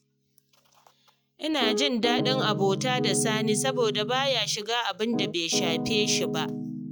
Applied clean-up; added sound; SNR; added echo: classical method log-MMSE.